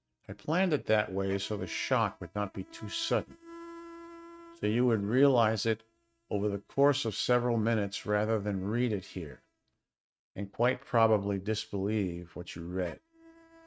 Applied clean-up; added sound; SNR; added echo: neural mask model RNNoise.